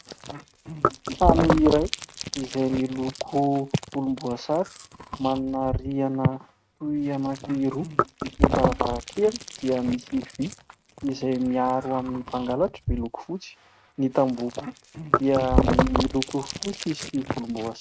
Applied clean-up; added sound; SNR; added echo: neural mask model RNNoise.